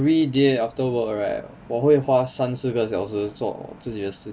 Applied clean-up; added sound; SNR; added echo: none; none; none; none.